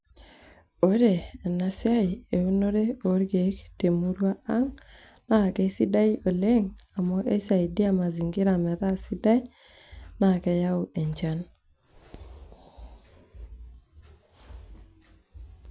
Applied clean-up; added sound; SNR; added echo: none; none; none; none.